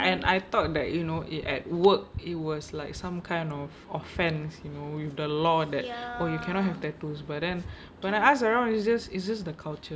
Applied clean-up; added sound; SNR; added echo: none; none; none; none.